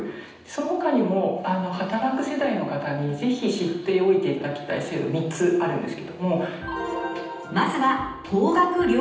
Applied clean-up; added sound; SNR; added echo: none; none; none; reverberation time 0.9 s.